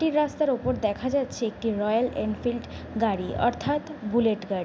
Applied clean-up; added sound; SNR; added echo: none; Bowed string instrument; 19 dB; none.